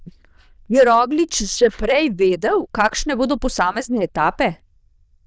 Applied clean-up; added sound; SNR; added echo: neural diffusion model UNIVERSE++.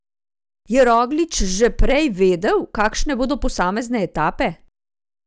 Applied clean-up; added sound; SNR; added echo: none; none; none; none.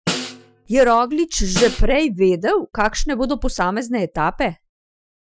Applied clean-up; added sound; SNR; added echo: classical method Wiener filter.